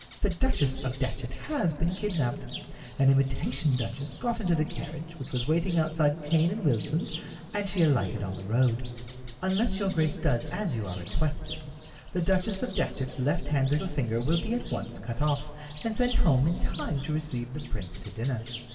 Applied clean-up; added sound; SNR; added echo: none; Bird; 17 dB; reverberation time 2.6 s.